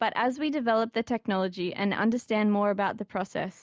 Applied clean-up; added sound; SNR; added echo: none; none; none; none.